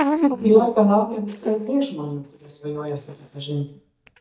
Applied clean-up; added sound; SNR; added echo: neural mask model DeepFilterNet 3.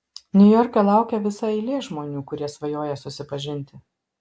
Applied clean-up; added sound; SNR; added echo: none; none; none; none.